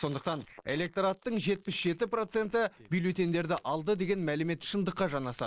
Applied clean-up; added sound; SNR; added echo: neural mask model Resemble Enhance denoiser.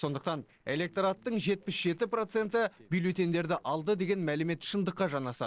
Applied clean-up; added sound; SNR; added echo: neural separator model SepFormer DNS4.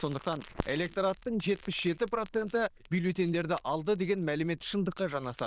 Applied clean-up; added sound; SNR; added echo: neural diffusion model UNIVERSE++.